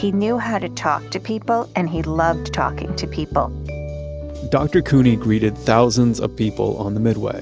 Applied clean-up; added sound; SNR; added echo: none; none; none; none.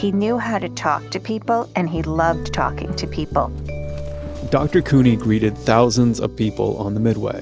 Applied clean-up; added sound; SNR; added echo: none; Livestock, farm animals, working animals; 17 dB; none.